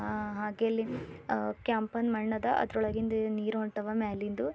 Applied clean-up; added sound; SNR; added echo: none; none; none; none.